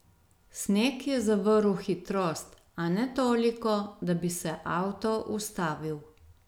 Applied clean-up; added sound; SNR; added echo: none; none; none; none.